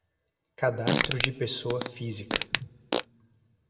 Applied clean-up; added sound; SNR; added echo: none; Fart; -3 dB; reverberation time 1.1 s.